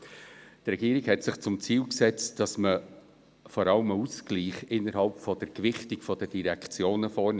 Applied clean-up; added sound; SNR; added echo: none; none; none; none.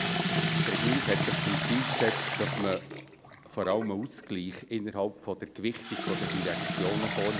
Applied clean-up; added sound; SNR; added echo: none; Sink (filling or washing) / Water tap, faucet; -3 dB; none.